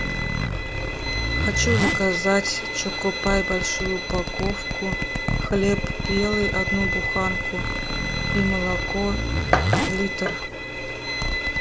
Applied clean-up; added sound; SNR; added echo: none; Zipper (clothing) + Bowed string instrument; -2 dB; none.